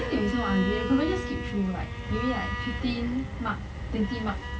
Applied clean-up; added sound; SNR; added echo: none; Bowed string instrument; 8 dB; none.